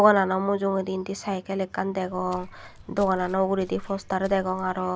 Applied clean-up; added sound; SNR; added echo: none; Walk, footsteps; 19 dB; none.